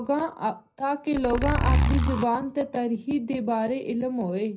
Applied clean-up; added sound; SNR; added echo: none; Zipper (clothing); -2 dB; reverberation time 0.4 s.